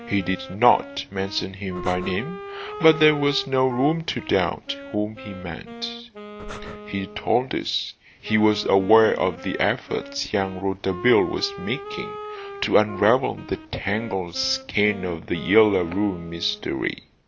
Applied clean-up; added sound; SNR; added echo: none; Wind instrument, woodwind instrument + Breathing; 14 dB; none.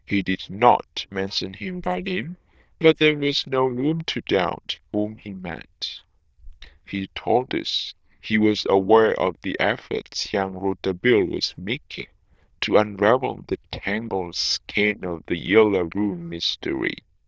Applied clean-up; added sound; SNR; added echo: neural diffusion model UNIVERSE++.